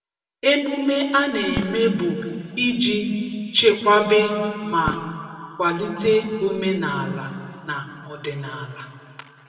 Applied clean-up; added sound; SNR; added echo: none; Fireworks; 17 dB; reverberation time 2.4 s.